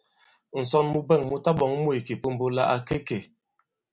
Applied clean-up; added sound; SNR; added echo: none; none; none; none.